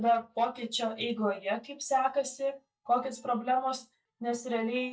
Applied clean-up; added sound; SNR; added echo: neural mask model DeepFilterNet 3.